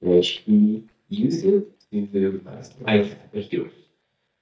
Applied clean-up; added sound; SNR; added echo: neural mask model DeepFilterNet 3.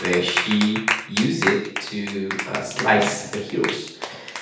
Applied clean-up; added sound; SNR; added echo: none; Clapping; 5 dB; reverberation time 0.8 s.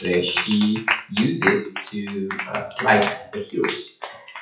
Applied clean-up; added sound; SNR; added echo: classical method WPE with log-MMSE.